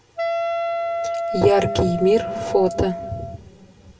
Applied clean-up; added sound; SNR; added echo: none; Wind instrument, woodwind instrument; 3 dB; reverberation time 1.7 s.